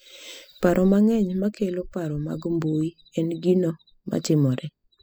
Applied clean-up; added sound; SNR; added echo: classical method spectral subtraction.